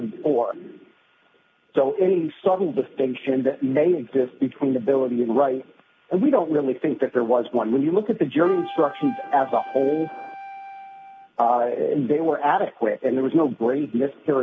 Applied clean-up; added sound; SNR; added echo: none; Wind instrument, woodwind instrument; 15 dB; none.